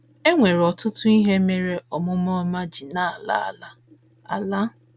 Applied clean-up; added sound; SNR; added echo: none; none; none; none.